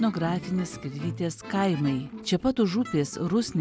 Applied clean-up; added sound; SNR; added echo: none; none; none; none.